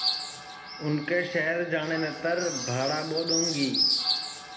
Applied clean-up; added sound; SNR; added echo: none; Bird; 2 dB; reverberation time 0.9 s.